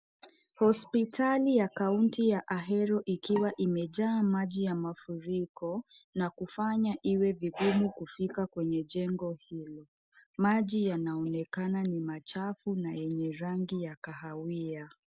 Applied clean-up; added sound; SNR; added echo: none; Bowed string instrument; 20 dB; none.